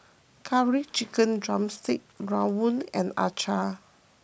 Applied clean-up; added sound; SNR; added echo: none; none; none; none.